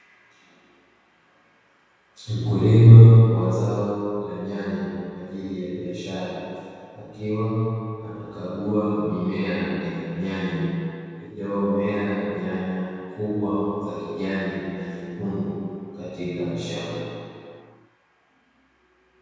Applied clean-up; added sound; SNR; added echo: none; none; none; reverberation time 2.2 s.